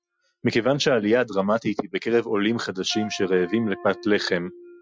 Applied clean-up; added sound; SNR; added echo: classical method Wiener filter.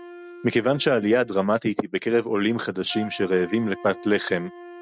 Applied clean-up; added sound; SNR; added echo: neural mask model RNNoise.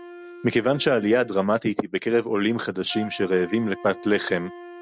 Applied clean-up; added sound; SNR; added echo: none; Wind instrument, woodwind instrument; 18 dB; none.